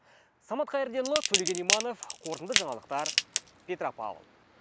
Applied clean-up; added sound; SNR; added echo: none; Crackle / Crushing; -2 dB; none.